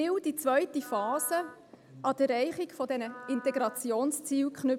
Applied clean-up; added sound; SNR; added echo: none; Wind instrument, woodwind instrument; 20 dB; none.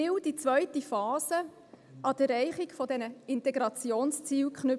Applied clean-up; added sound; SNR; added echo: none; none; none; none.